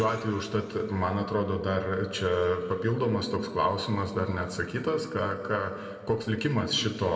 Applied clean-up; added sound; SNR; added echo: none; none; none; reverberation time 2.3 s.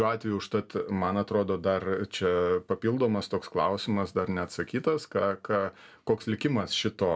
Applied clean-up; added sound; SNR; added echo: none; none; none; none.